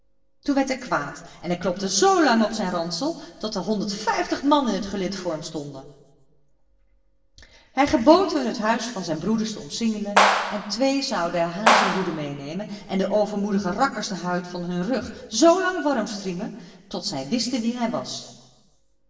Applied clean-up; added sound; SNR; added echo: none; Clapping; -1 dB; reverberation time 1.2 s.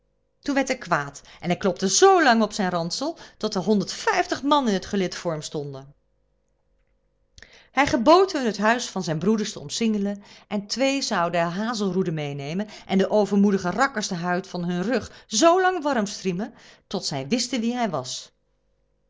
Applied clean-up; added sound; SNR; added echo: none; none; none; none.